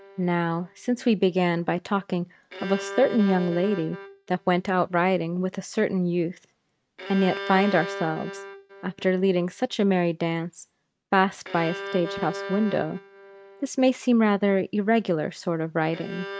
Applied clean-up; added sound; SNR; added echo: neural mask model RNNoise.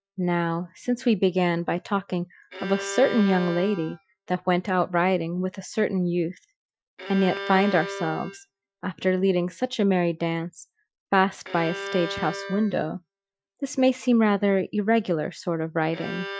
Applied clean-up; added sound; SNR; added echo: classical method Wiener filter.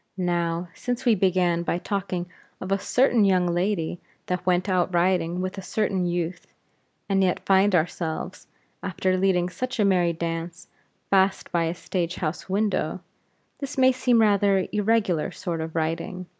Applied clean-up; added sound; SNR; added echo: none; none; none; none.